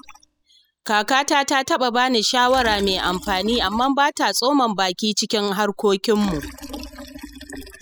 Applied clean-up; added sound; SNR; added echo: classical method spectral subtraction.